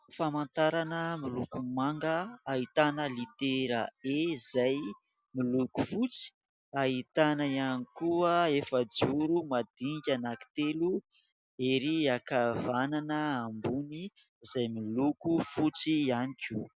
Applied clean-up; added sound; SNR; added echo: none; none; none; none.